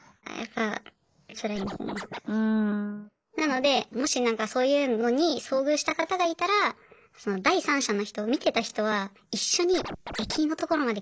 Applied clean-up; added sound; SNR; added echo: neural mask model Resemble Enhance denoiser.